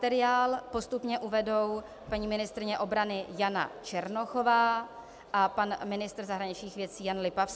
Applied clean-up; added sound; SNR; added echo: none; none; none; none.